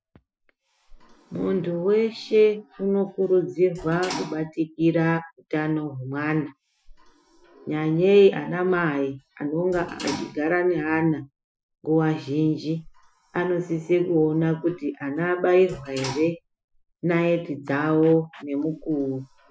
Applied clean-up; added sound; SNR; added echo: classical method Wiener filter.